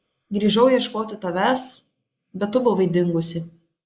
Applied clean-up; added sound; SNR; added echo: neural mask model Resemble Enhance denoiser.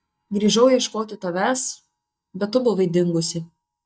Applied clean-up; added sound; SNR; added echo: neural mask model DeepFilterNet 3.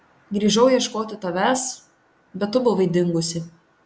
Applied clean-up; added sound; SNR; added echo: none; none; none; none.